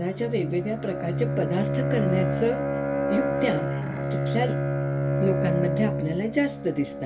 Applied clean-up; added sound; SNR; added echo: none; Bowed string instrument; -1 dB; reverberation time 0.1 s.